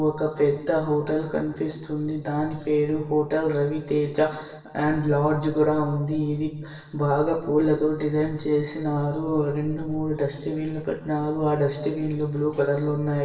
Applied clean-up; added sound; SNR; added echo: none; none; none; reverberation time 1.0 s.